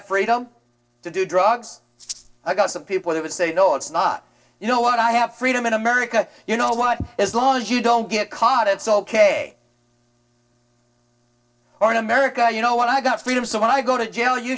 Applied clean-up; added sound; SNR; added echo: neural separator model SepFormer DNS4.